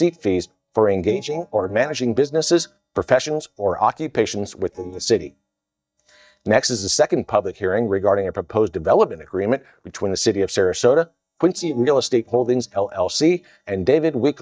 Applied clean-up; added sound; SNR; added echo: neural mask model DeepFilterNet 3.